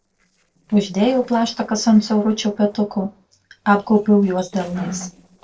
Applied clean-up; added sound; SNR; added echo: neural separator model SepFormer DNS4.